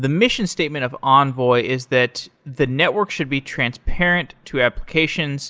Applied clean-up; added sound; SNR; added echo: none; none; none; none.